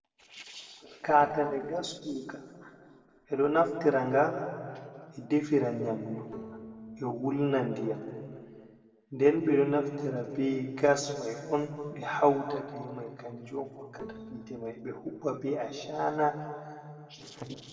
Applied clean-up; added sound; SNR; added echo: neural separator model SepFormer DNS4.